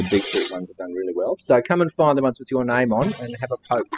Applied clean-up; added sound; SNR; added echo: classical method spectral subtraction.